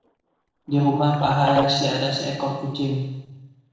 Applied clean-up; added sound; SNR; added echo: neural separator model SepFormer DNS4.